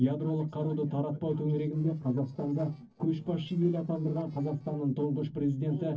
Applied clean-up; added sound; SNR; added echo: neural separator model SepFormer DNS4.